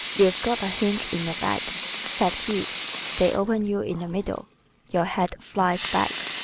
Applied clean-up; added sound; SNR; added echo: none; Sink (filling or washing) / Water tap, faucet / Liquid; 1 dB; none.